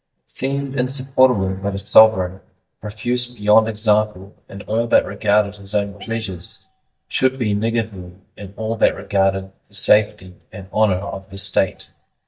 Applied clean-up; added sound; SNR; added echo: neural mask model DeepFilterNet 3.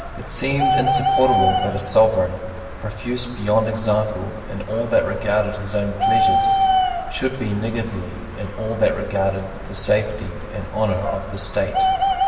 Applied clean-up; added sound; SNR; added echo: none; Bird; 1 dB; reverberation time 1.9 s.